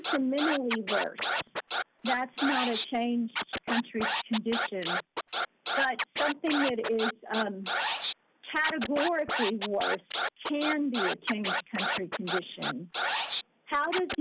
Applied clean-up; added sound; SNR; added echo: none; Scratching (performance technique); 0 dB; none.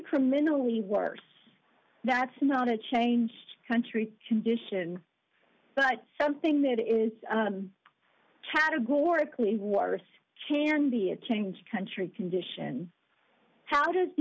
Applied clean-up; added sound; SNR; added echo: none; none; none; none.